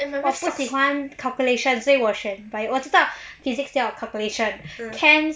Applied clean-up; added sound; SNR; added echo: none; none; none; none.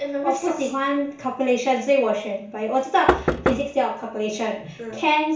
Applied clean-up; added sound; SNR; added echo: none; Knock; 2 dB; reverberation time 0.7 s.